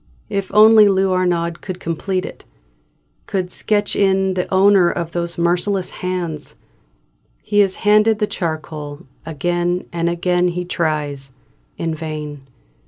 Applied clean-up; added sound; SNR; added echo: none; none; none; none.